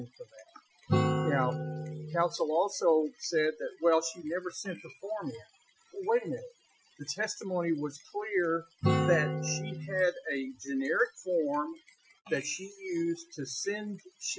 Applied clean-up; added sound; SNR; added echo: classical method Wiener filter.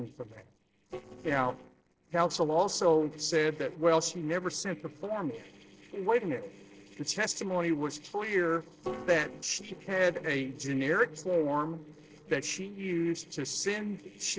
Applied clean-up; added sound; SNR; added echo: neural separator model SepFormer DNS4.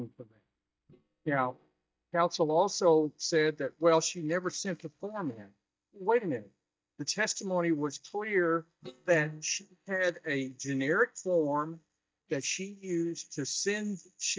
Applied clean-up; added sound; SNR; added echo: neural mask model DeepFilterNet 3.